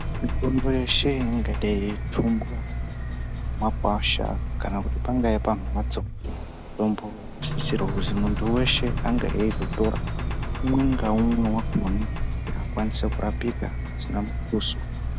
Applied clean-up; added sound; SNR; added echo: none; Engine; 0 dB; none.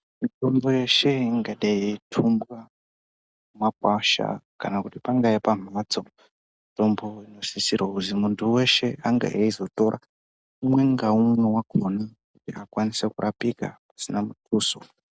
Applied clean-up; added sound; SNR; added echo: none; none; none; none.